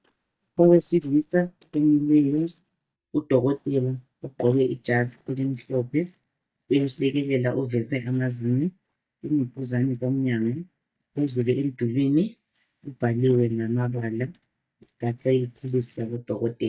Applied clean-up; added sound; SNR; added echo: neural mask model DeepFilterNet 3.